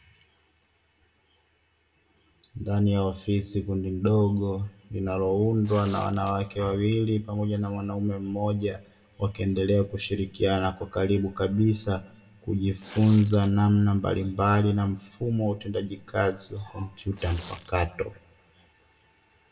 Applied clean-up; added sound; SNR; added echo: none; Tearing; 14 dB; reverberation time 0.4 s.